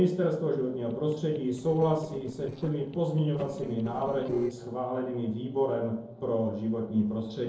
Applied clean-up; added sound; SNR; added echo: neural separator model SepFormer DNS4.